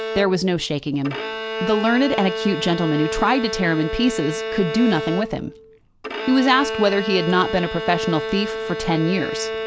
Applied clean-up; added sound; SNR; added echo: none; Bowed string instrument; 6 dB; none.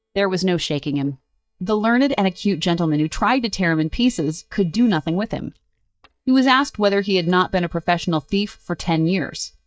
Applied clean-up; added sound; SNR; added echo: neural mask model DeepFilterNet 3.